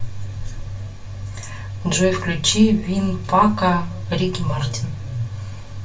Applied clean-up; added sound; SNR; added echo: none; none; none; reverberation time 0.2 s.